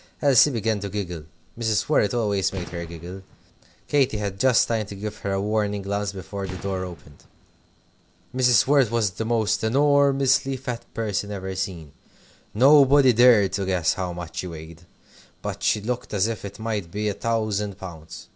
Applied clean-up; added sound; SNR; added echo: none; Fireworks; 17 dB; none.